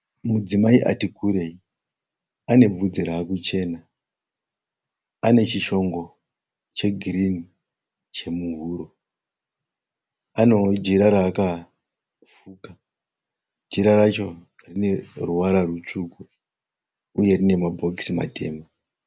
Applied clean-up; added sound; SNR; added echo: none; none; none; none.